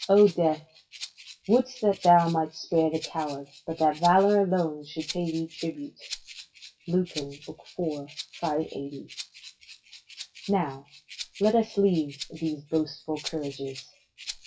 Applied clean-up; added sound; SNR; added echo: classical method WPE with log-MMSE.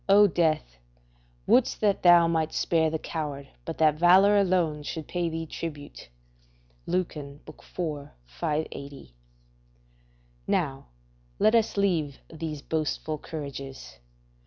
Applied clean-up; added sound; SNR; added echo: none; none; none; none.